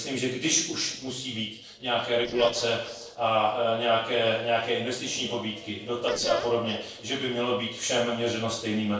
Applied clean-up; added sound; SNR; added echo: neural separator model SepFormer DNS4.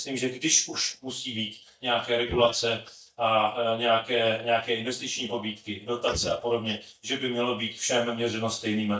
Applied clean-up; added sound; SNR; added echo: neural mask model DeepFilterNet 3.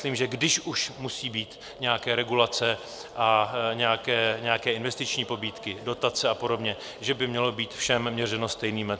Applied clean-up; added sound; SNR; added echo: none; none; none; none.